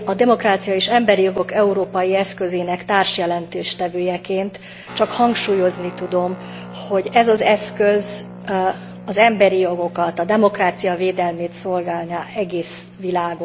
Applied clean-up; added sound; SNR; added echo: none; Guitar; 17 dB; none.